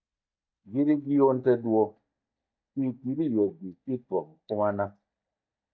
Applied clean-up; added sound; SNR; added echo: neural mask model DeepFilterNet 3.